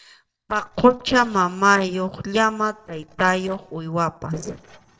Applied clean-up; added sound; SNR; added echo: neural separator model SepFormer DNS4.